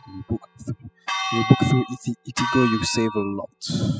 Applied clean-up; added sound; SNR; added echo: classical method spectral subtraction.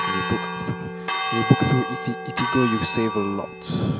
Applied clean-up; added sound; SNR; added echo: none; Church bell; 4 dB; none.